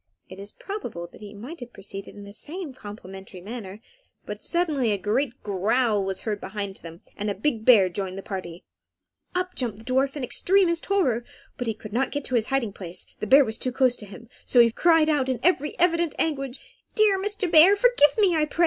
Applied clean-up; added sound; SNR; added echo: none; none; none; none.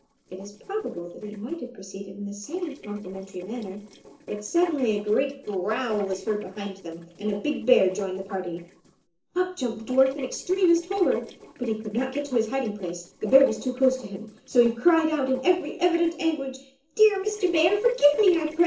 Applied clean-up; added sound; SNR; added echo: neural separator model SepFormer DNS4.